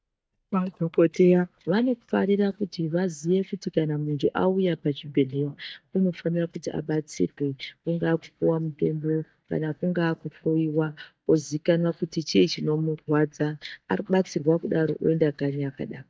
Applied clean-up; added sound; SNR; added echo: neural mask model DeepFilterNet 3.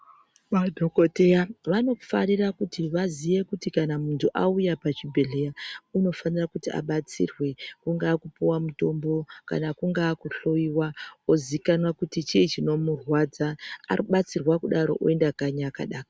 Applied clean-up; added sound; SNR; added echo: none; none; none; none.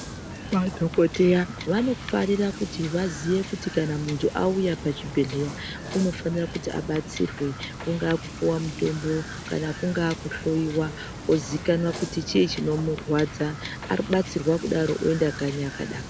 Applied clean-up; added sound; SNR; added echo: none; Wind / Boat, Water vehicle; 11 dB; none.